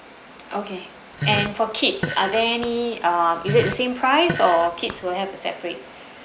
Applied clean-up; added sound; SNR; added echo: none; Fart; 7 dB; none.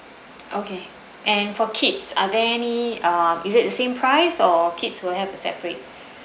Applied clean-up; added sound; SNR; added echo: none; none; none; none.